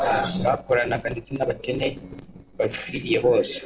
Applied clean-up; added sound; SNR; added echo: neural separator model SepFormer DNS4.